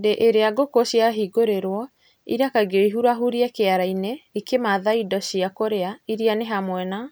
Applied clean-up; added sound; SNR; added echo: none; none; none; none.